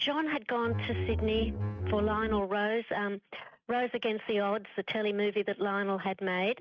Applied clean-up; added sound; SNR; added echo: neural mask model RNNoise.